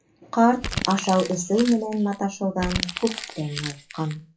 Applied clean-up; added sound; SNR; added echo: classical method WPE with log-MMSE.